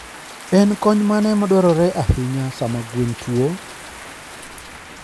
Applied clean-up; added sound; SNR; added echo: none; Rain; 16 dB; none.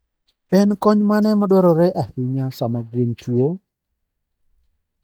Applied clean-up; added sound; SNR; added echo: neural mask model DeepFilterNet 3.